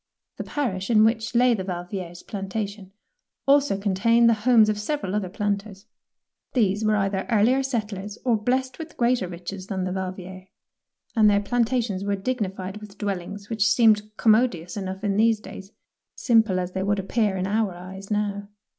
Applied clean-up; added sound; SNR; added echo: none; none; none; none.